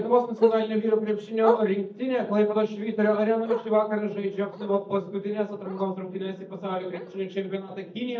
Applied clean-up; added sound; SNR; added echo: neural mask model DeepFilterNet 3.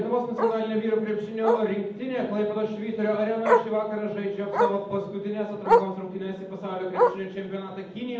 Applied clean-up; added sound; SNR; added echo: none; Bark; 1 dB; reverberation time 0.8 s.